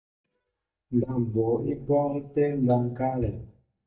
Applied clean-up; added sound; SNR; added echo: neural mask model DeepFilterNet 3.